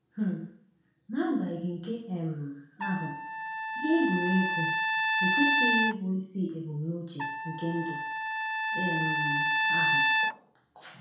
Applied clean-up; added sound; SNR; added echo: none; Trumpet; -4 dB; reverberation time 0.5 s.